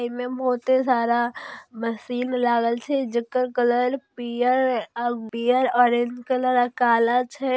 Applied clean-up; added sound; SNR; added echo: none; none; none; none.